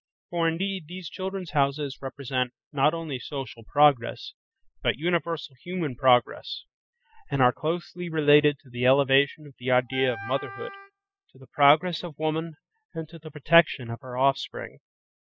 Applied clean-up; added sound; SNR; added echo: classical method spectral subtraction.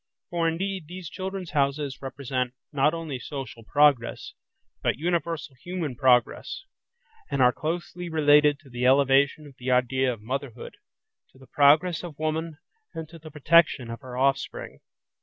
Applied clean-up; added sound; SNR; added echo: none; none; none; none.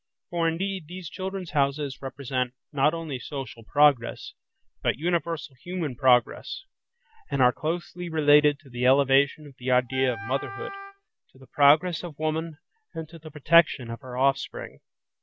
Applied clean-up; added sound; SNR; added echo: none; Wind instrument, woodwind instrument; 12 dB; none.